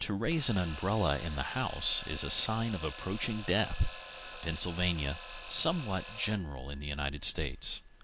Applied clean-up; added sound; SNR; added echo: none; Alarm / Clock; 3 dB; none.